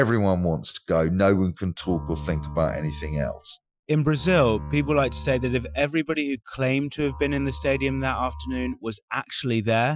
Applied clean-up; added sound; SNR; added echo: classical method Wiener filter.